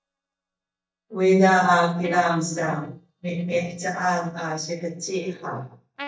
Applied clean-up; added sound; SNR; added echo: neural mask model DeepFilterNet 3.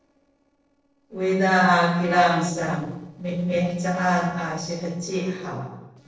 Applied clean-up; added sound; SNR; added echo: neural separator model SepFormer DNS4.